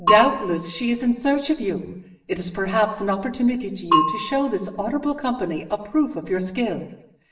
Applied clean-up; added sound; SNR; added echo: none; Bell / Percussion; 4 dB; reverberation time 0.8 s.